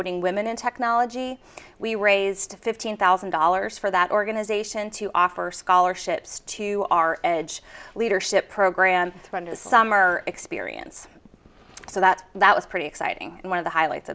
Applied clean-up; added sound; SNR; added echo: none; none; none; none.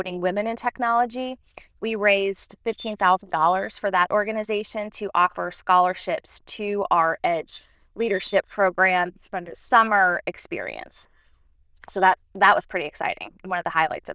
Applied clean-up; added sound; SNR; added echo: neural diffusion model UNIVERSE++.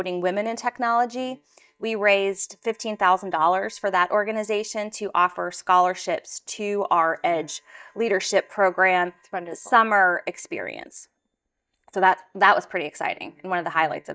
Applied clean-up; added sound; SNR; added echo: neural mask model DeepFilterNet 3.